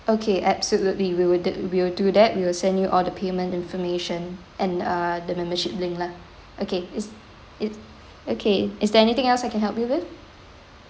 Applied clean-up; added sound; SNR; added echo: none; none; none; none.